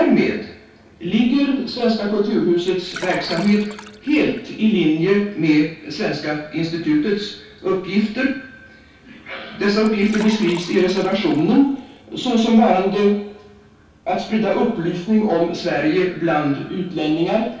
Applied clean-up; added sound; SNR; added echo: none; Liquid; 18 dB; reverberation time 0.3 s.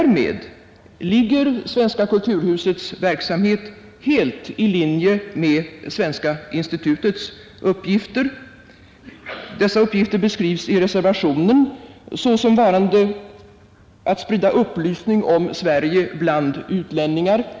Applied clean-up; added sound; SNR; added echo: none; none; none; none.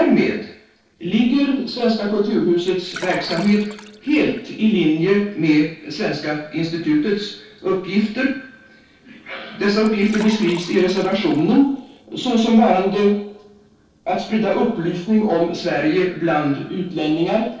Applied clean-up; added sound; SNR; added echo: neural separator model SepFormer DNS4.